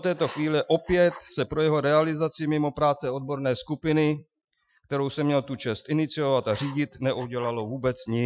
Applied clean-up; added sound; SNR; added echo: classical method Wiener filter.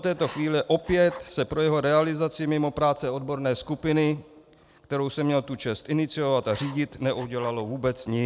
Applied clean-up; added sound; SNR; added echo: none; Writing; 20 dB; none.